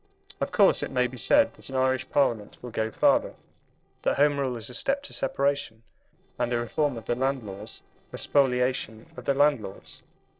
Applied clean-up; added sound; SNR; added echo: neural separator model SepFormer DNS4.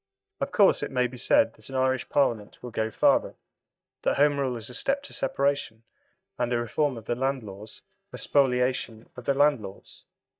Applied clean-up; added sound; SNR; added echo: neural mask model DeepFilterNet 3.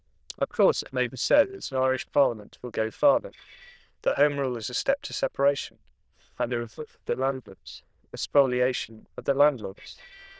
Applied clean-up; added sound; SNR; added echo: neural diffusion model UNIVERSE++.